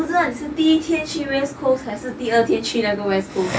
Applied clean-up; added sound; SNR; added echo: none; none; none; none.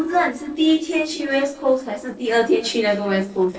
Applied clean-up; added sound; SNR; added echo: neural separator model SepFormer DNS4.